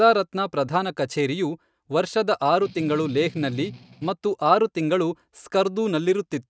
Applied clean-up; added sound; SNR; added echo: neural mask model RNNoise.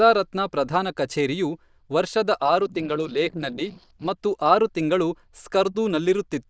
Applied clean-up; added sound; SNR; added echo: neural diffusion model UNIVERSE++.